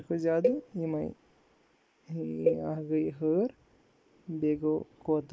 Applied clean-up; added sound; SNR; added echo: neural mask model Resemble Enhance denoiser.